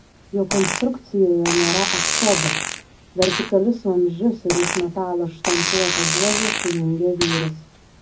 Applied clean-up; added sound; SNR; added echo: none; Fart; 3 dB; reverberation time 0.4 s.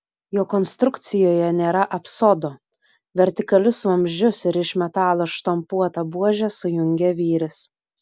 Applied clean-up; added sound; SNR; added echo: none; none; none; none.